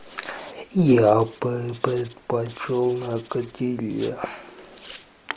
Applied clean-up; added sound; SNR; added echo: none; Writing; 19 dB; none.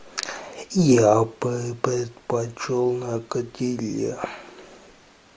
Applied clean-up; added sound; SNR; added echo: none; none; none; none.